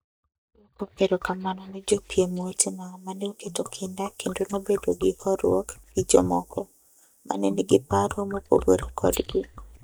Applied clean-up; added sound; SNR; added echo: neural mask model DeepFilterNet 3.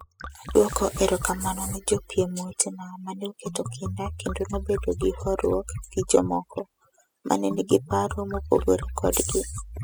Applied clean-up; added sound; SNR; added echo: classical method spectral subtraction.